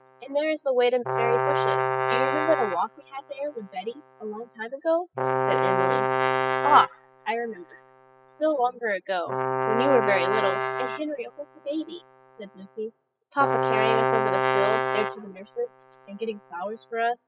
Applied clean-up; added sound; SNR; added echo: classical method spectral subtraction.